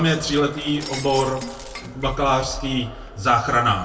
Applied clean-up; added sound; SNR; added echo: none; Shatter; 17 dB; reverberation time 0.1 s.